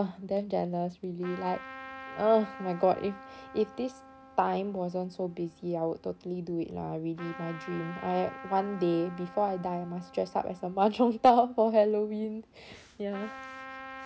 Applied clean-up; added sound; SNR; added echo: none; Trumpet; 17 dB; none.